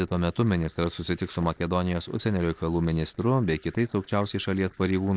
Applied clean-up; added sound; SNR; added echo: neural separator model SepFormer DNS4.